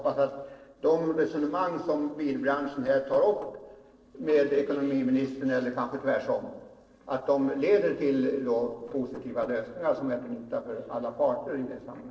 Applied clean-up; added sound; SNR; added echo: neural separator model SepFormer DNS4.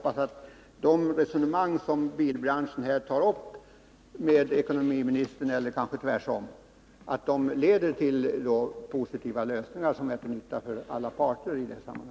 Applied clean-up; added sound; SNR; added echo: none; none; none; none.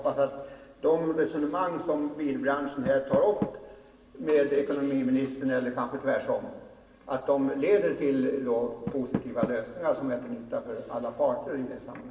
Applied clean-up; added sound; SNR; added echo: none; Door; 15 dB; reverberation time 1.2 s.